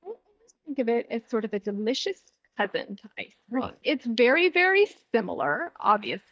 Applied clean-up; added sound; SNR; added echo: neural mask model DeepFilterNet 3.